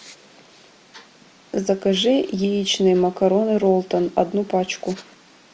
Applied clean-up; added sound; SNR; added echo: none; none; none; none.